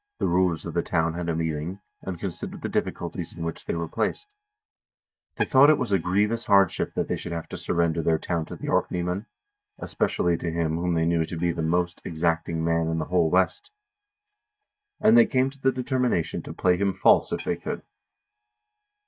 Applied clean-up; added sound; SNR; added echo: neural mask model DeepFilterNet 3.